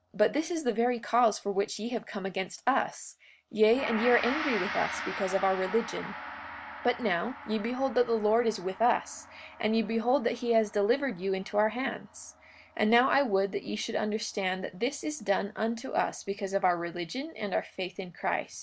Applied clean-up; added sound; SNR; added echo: none; Gong; 14 dB; none.